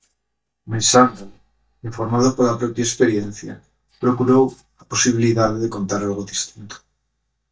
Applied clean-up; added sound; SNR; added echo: neural mask model DeepFilterNet 3.